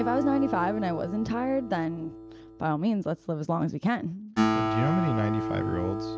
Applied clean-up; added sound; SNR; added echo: none; Acoustic guitar; 3 dB; none.